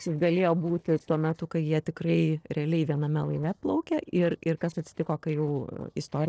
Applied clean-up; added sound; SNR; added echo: neural separator model SepFormer DNS4.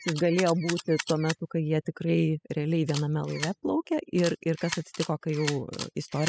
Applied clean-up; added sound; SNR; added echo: classical method spectral subtraction.